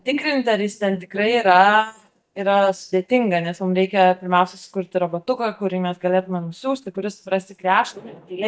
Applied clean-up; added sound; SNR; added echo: neural mask model DeepFilterNet 3.